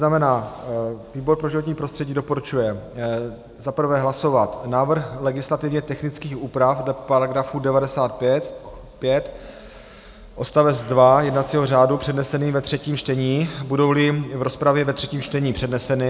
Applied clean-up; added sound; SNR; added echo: none; none; none; none.